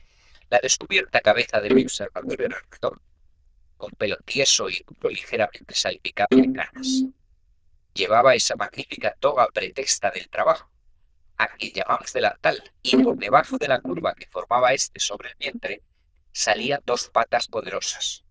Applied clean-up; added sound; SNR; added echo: neural diffusion model UNIVERSE++.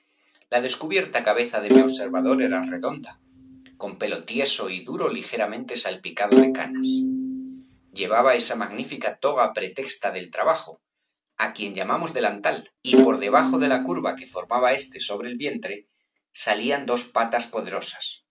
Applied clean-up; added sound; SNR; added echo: none; Bowed string instrument; -3 dB; none.